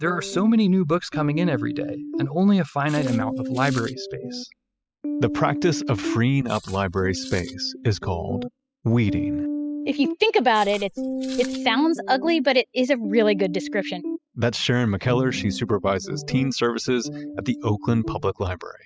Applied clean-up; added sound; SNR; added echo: classical method spectral subtraction.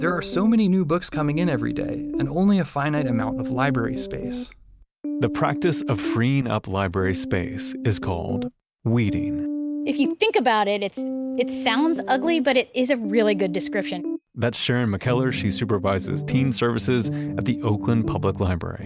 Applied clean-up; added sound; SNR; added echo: none; none; none; none.